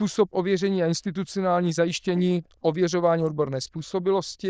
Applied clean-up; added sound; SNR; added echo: neural diffusion model UNIVERSE++.